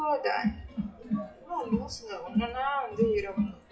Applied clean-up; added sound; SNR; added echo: classical method WPE with log-MMSE.